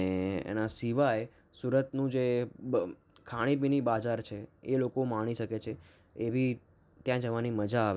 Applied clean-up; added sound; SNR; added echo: none; none; none; none.